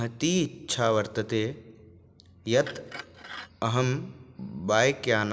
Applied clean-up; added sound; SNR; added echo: none; Glass; 18 dB; none.